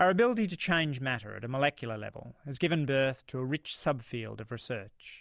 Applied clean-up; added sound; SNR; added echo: none; none; none; none.